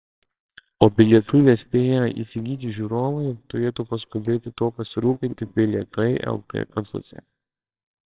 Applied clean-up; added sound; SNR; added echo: neural separator model SepFormer WHAMR!.